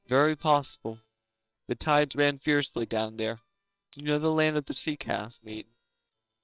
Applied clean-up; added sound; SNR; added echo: neural separator model SepFormer WHAMR!.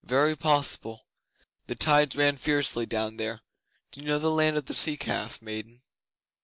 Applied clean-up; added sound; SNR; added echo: none; none; none; none.